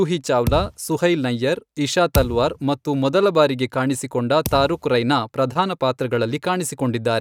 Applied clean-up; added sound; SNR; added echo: neural mask model RNNoise.